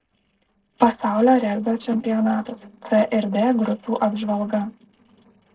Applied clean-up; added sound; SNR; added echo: neural separator model SepFormer DNS4.